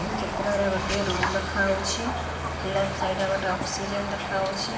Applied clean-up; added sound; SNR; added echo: none; Raindrop; 5 dB; reverberation time 1.9 s.